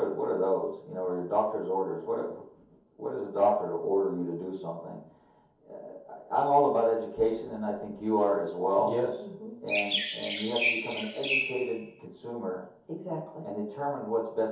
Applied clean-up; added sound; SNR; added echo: none; Chirp, tweet; 2 dB; reverberation time 0.6 s.